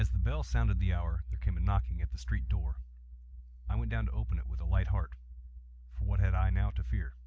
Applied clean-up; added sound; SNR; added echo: none; none; none; none.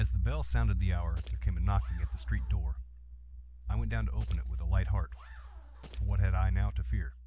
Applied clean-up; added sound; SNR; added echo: none; Keys jangling + Zipper (clothing); 18 dB; none.